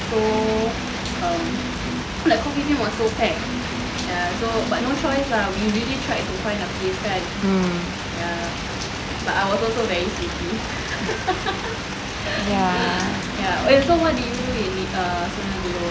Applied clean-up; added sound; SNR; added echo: none; Electric guitar; 9 dB; none.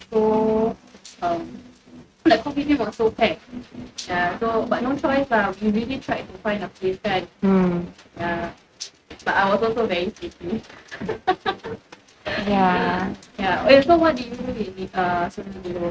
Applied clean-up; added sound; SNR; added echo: neural mask model RNNoise.